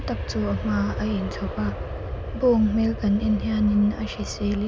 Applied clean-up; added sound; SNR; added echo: none; Aircraft; 7 dB; none.